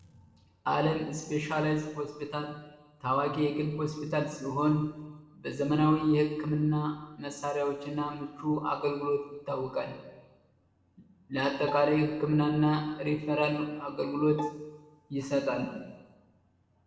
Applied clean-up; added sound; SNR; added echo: none; Bowed string instrument; 14 dB; reverberation time 1.1 s.